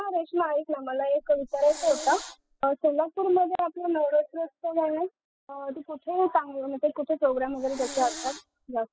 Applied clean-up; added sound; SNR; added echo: classical method spectral subtraction.